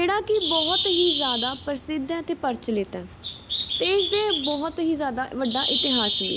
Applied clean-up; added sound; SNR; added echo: none; Bird; 1 dB; none.